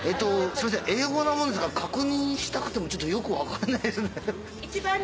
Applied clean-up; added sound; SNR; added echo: none; none; none; none.